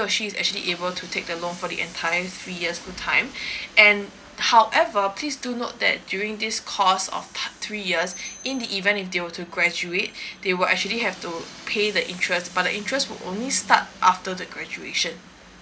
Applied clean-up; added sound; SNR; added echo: none; Train; 20 dB; none.